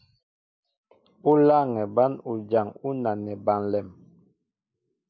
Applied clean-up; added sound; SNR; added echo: none; none; none; none.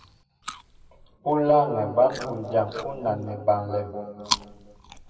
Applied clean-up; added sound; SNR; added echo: none; Chewing, mastication; 12 dB; reverberation time 2.0 s.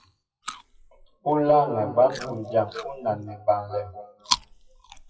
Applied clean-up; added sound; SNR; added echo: classical method WPE with log-MMSE.